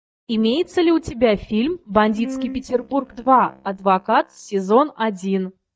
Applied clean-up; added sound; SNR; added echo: neural mask model DeepFilterNet 3.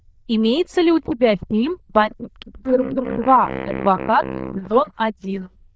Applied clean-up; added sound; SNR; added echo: neural diffusion model UNIVERSE++.